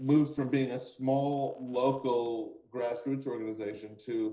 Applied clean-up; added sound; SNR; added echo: neural separator model SepFormer DNS4.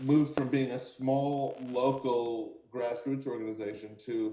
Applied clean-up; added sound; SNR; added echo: none; Fireworks; 19 dB; reverberation time 0.5 s.